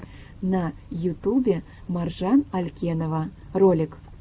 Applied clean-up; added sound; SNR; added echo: none; none; none; none.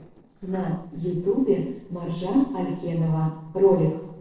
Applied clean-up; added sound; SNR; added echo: neural separator model SepFormer DNS4.